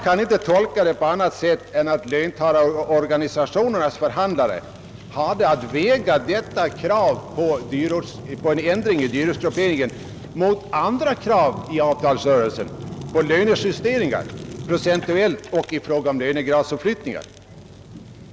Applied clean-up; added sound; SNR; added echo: none; Fire; 17 dB; none.